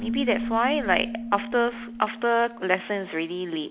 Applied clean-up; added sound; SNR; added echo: none; Keyboard (musical); 8 dB; none.